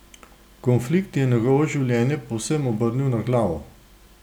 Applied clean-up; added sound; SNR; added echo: none; none; none; none.